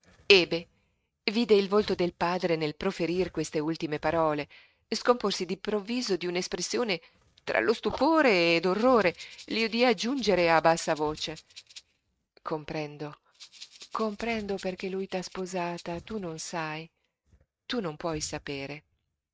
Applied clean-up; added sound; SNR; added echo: neural mask model RNNoise.